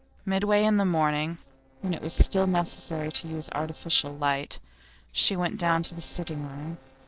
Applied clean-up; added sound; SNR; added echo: neural separator model SepFormer DNS4.